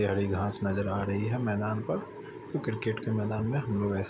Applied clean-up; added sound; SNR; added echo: none; none; none; none.